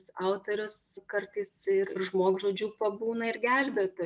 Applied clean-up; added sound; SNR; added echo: none; none; none; none.